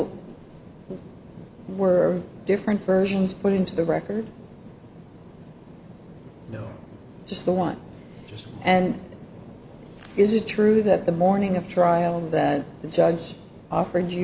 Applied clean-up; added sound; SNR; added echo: none; none; none; none.